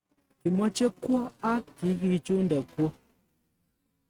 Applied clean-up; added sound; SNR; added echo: neural mask model RNNoise.